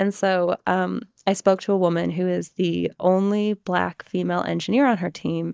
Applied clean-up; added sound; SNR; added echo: neural mask model DeepFilterNet 3.